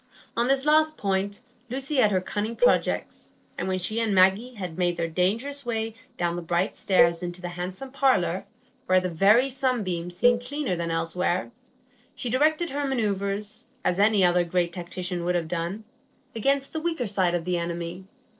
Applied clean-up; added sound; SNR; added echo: neural separator model SepFormer DNS4.